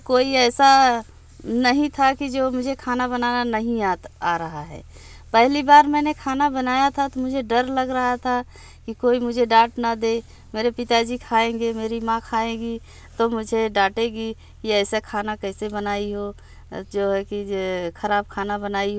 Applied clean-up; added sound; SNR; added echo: none; none; none; none.